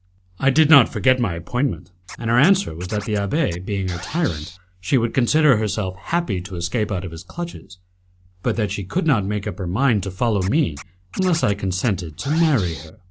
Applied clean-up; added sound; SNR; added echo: none; Scratching (performance technique); 17 dB; none.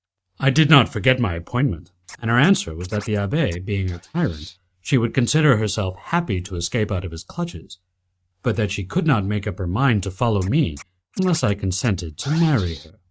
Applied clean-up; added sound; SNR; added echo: neural mask model RNNoise.